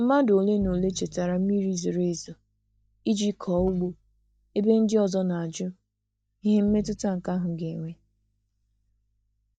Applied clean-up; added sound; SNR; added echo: neural mask model DeepFilterNet 3.